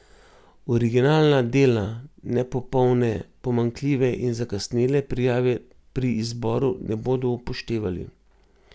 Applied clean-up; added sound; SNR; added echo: none; none; none; none.